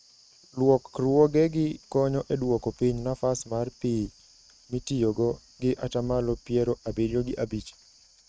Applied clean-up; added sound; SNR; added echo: neural mask model RNNoise.